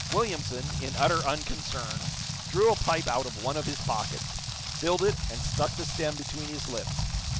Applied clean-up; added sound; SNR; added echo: none; Rain; 2 dB; none.